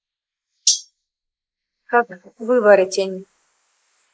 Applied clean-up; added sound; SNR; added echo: neural mask model Resemble Enhance denoiser.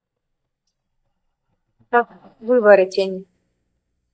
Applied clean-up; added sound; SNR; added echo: neural mask model DeepFilterNet 3.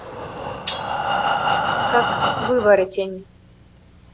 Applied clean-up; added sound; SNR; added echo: none; Breathing + Cutlery, silverware; 0 dB; none.